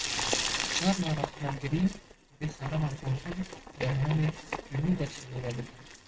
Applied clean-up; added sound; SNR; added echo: neural mask model RNNoise.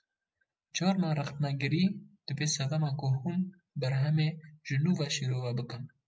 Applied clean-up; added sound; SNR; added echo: none; none; none; none.